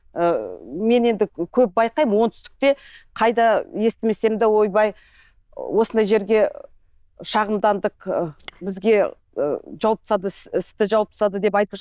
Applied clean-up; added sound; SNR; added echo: neural diffusion model UNIVERSE++.